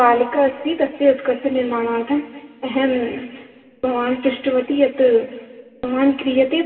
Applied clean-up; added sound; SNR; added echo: none; none; none; reverberation time 2.1 s.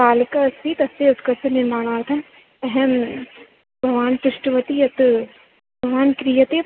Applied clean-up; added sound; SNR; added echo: none; none; none; none.